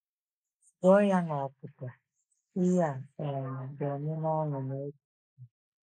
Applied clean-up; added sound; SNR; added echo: neural mask model Resemble Enhance denoiser.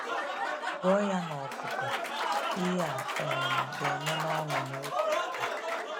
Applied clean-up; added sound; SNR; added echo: none; Applause / Crowd; -3 dB; none.